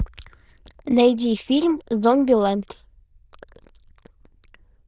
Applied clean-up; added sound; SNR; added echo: neural diffusion model UNIVERSE++.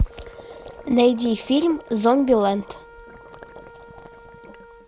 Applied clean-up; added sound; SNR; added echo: none; Gurgling + Wind instrument, woodwind instrument; 19 dB; none.